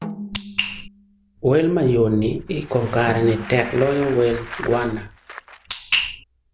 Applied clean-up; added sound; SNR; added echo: none; Snare drum + Bicycle; 15 dB; none.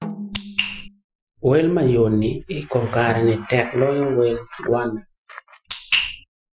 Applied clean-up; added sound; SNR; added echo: classical method Wiener filter.